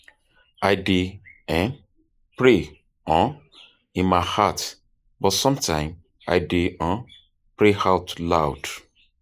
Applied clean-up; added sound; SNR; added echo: neural mask model Resemble Enhance denoiser.